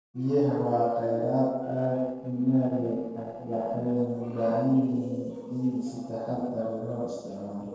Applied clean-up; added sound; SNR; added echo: neural separator model SepFormer DNS4.